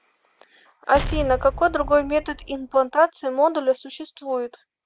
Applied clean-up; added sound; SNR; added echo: none; Explosion; 9 dB; none.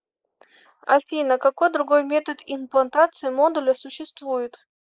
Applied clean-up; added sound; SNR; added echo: neural mask model Resemble Enhance denoiser.